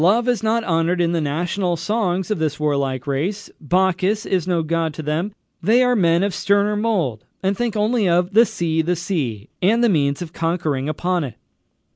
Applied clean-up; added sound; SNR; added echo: none; none; none; none.